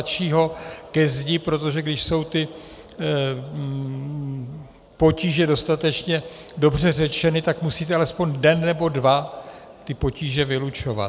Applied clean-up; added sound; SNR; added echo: none; none; none; none.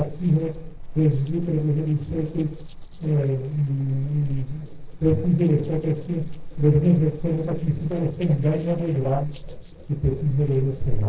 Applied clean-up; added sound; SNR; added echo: neural separator model SepFormer DNS4.